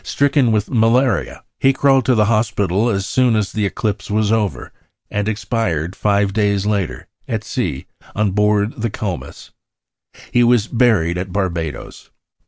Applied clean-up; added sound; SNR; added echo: none; none; none; none.